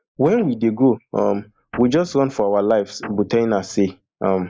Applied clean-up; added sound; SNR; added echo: neural mask model Resemble Enhance denoiser.